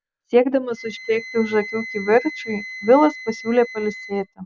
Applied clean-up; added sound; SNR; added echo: none; Wind instrument, woodwind instrument; 15 dB; none.